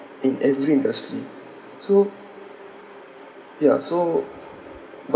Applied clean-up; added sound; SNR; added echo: none; none; none; none.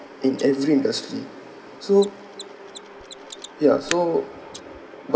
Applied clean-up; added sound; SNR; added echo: none; Mechanisms; 18 dB; none.